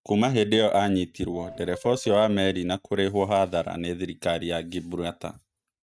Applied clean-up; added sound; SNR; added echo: neural mask model RNNoise.